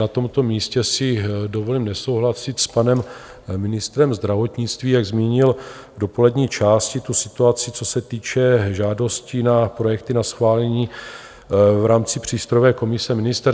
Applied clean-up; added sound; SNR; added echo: none; none; none; none.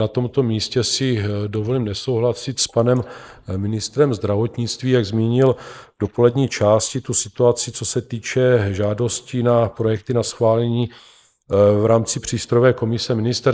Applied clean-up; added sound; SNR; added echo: neural mask model Resemble Enhance denoiser.